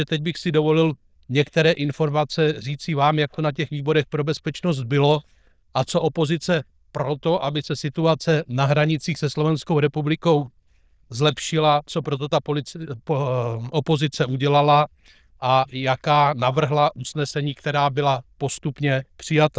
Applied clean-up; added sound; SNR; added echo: neural diffusion model UNIVERSE++.